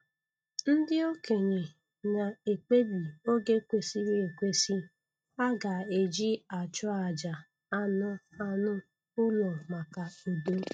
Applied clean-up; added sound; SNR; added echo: neural mask model RNNoise.